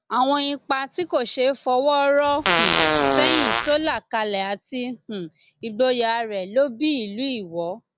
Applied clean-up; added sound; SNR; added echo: none; Fart; -2 dB; none.